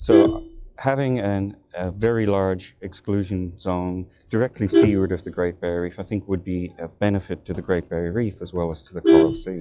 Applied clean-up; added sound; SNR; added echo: classical method log-MMSE.